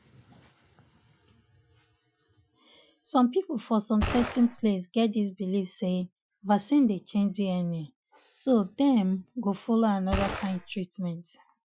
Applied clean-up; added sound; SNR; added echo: classical method Wiener filter.